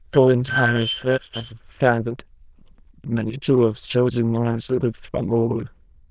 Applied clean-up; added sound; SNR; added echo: neural diffusion model UNIVERSE++.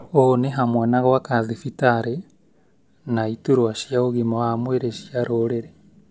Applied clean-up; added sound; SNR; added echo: none; none; none; none.